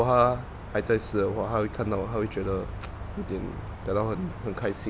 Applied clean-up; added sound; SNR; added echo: none; none; none; none.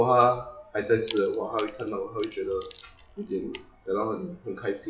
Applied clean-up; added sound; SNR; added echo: classical method WPE with log-MMSE.